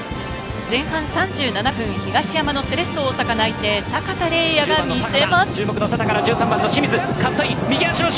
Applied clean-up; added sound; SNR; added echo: none; none; none; none.